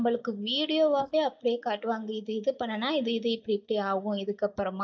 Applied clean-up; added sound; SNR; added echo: neural mask model DeepFilterNet 3.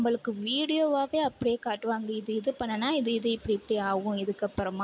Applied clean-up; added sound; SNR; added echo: none; none; none; none.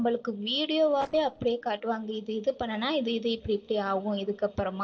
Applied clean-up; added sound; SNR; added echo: neural separator model SepFormer DNS4.